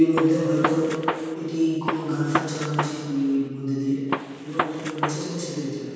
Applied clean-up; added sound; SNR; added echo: none; Gunshot, gunfire; 6 dB; reverberation time 2.1 s.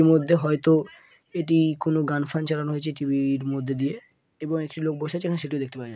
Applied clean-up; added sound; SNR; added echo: none; none; none; none.